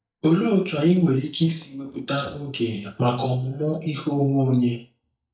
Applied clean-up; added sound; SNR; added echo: neural mask model DeepFilterNet 3.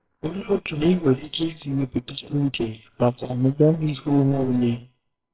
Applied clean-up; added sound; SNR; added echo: neural separator model SepFormer WHAMR!.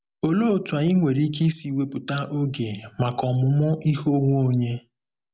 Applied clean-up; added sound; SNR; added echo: none; none; none; none.